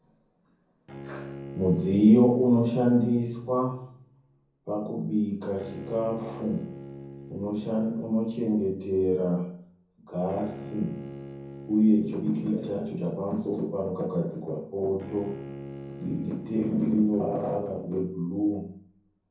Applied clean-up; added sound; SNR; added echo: none; Bowed string instrument; 16 dB; reverberation time 0.6 s.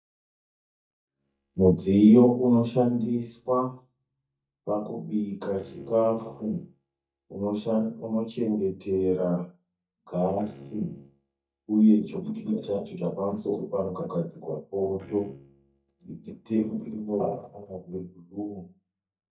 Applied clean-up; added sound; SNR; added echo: neural mask model DeepFilterNet 3.